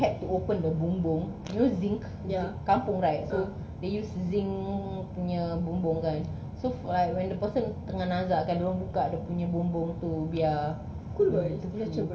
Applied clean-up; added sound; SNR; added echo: none; none; none; reverberation time 0.2 s.